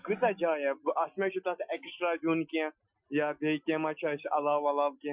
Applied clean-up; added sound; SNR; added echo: classical method Wiener filter.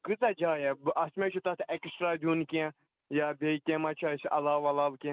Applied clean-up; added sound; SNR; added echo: none; none; none; none.